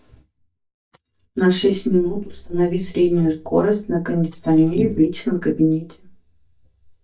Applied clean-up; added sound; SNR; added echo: neural mask model DeepFilterNet 3.